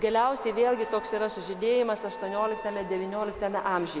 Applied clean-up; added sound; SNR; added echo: none; Wind instrument, woodwind instrument; 15 dB; none.